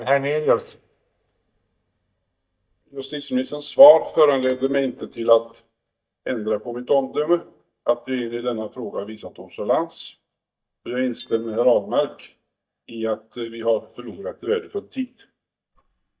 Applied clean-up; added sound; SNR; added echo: neural mask model DeepFilterNet 3.